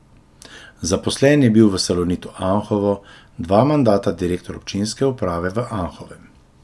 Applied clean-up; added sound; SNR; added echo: none; none; none; none.